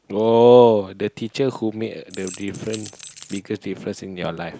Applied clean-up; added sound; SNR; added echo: none; Rattle / Keys jangling; 19 dB; none.